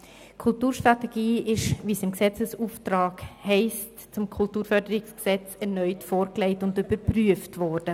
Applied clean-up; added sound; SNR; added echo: none; none; none; none.